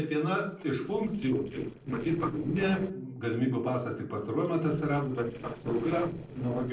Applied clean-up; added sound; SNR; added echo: neural separator model SepFormer DNS4.